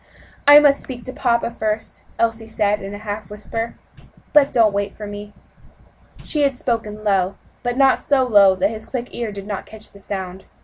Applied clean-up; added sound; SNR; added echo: none; none; none; none.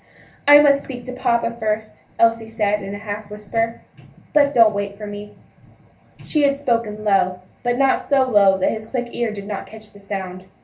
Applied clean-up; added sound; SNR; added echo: none; none; none; reverberation time 0.3 s.